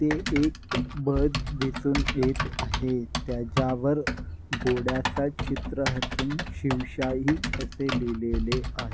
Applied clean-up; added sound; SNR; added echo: none; Typing; 3 dB; none.